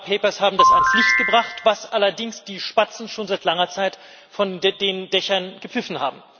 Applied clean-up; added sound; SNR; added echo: none; Ringtone / Chime; -5 dB; none.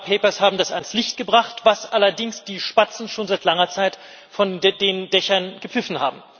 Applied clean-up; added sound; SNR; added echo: none; none; none; none.